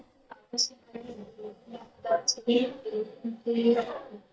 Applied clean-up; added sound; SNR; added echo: neural mask model DeepFilterNet 3.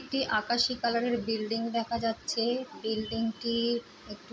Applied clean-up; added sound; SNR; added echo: none; none; none; none.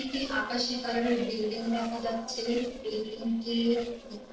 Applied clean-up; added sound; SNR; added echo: neural separator model SepFormer DNS4.